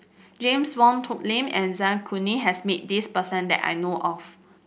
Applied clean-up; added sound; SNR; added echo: none; none; none; none.